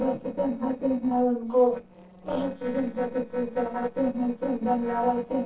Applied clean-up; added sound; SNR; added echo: neural separator model SepFormer DNS4.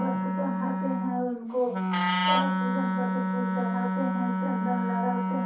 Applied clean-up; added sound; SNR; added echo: none; Wind instrument, woodwind instrument; -5 dB; reverberation time 0.6 s.